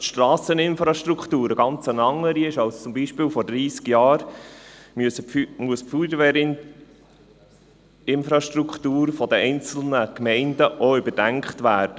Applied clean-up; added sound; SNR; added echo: none; none; none; none.